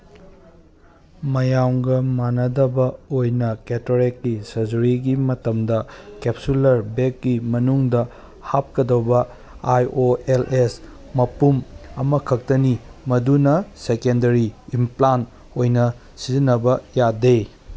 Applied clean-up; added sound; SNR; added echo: none; none; none; none.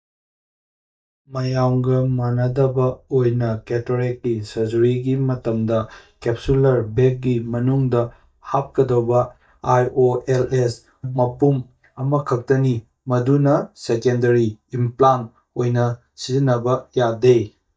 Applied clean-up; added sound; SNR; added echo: neural mask model DeepFilterNet 3.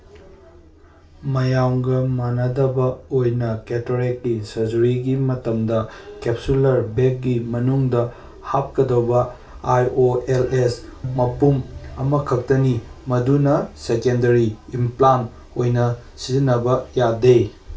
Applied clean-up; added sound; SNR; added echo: none; Bowed string instrument; 17 dB; reverberation time 0.3 s.